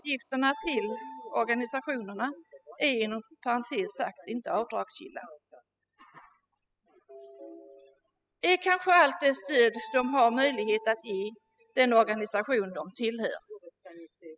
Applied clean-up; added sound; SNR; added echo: classical method spectral subtraction.